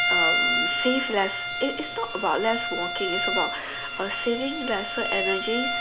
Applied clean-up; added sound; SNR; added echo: none; Bowed string instrument; -1 dB; none.